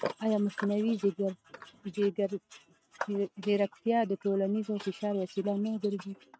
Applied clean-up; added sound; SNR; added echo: neural mask model RNNoise.